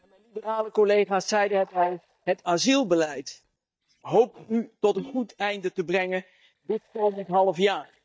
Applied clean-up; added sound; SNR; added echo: neural mask model DeepFilterNet 3.